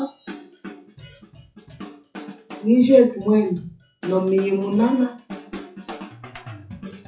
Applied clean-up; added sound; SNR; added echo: classical method WPE with log-MMSE.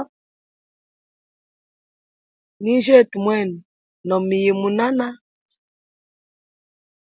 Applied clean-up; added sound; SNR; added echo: none; none; none; none.